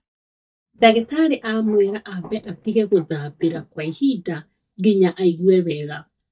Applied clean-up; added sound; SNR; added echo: neural mask model DeepFilterNet 3.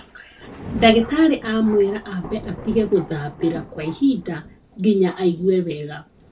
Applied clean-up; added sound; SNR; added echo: none; Thunder; 16 dB; reverberation time 0.1 s.